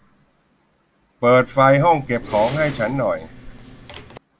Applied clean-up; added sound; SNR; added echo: none; Respiratory sounds; 15 dB; none.